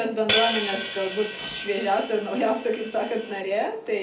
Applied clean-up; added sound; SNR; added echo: none; Hi-hat; 5 dB; reverberation time 0.4 s.